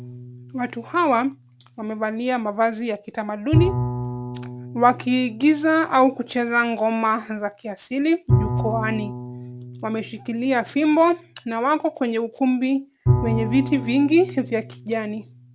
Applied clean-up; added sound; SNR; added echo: none; Bowed string instrument; 6 dB; none.